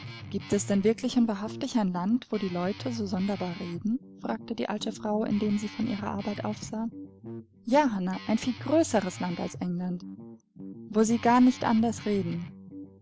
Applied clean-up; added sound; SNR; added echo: none; Guitar; 14 dB; none.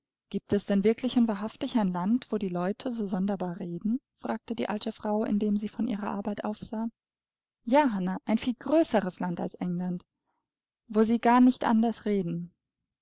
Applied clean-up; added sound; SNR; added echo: none; none; none; none.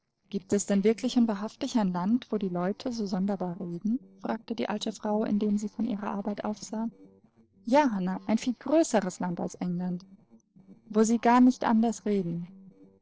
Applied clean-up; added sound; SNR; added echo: neural separator model SepFormer DNS4.